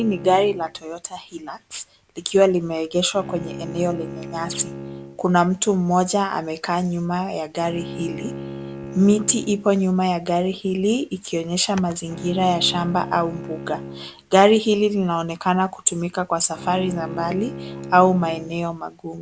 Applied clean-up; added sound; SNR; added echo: none; Bowed string instrument; 14 dB; none.